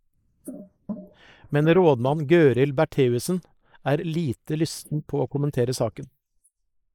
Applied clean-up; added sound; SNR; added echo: neural mask model Resemble Enhance denoiser.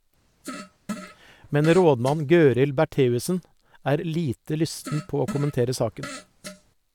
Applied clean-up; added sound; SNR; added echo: none; Fart; 15 dB; none.